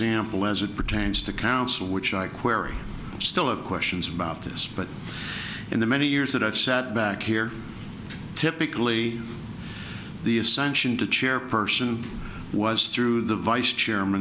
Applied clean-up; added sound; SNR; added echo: none; none; none; none.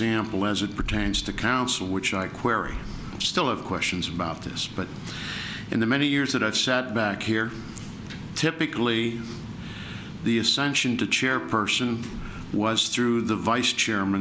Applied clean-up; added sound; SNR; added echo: none; Bowed string instrument; 18 dB; none.